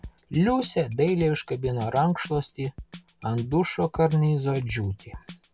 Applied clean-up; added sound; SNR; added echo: none; Drum kit; 19 dB; none.